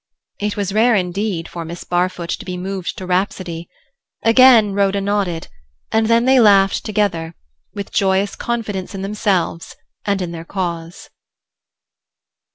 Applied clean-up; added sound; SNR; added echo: none; none; none; none.